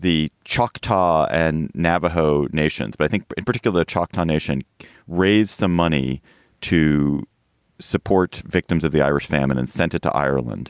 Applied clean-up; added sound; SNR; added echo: none; none; none; none.